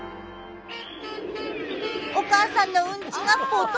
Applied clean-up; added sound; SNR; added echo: none; none; none; none.